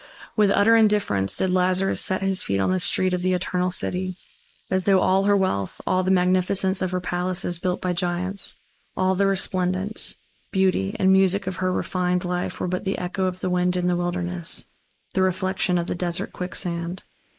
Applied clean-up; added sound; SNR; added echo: neural mask model Resemble Enhance denoiser.